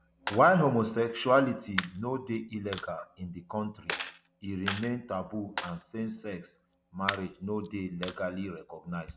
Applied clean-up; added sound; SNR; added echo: none; Coin (dropping); 11 dB; none.